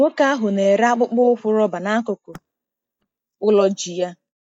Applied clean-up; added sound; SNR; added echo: neural mask model DeepFilterNet 3.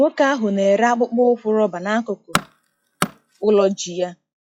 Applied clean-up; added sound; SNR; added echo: classical method log-MMSE.